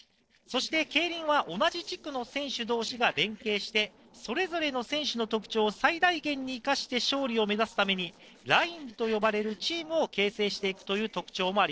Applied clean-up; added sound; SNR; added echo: neural separator model SepFormer DNS4.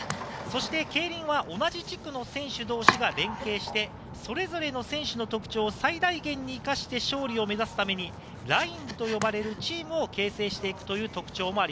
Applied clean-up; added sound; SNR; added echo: none; Domestic sounds, home sounds; 8 dB; none.